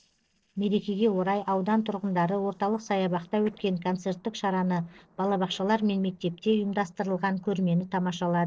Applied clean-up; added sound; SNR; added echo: neural separator model SepFormer DNS4.